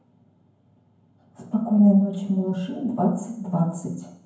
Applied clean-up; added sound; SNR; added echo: none; none; none; reverberation time 0.9 s.